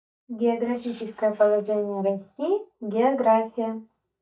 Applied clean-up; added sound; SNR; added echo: neural mask model DeepFilterNet 3.